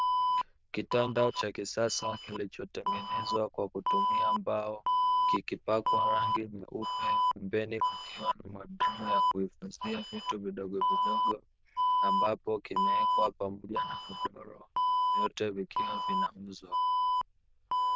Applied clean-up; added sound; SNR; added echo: neural diffusion model UNIVERSE++.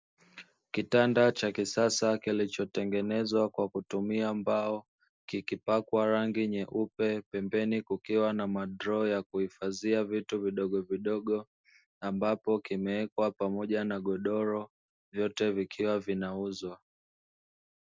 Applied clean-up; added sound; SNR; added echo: none; none; none; none.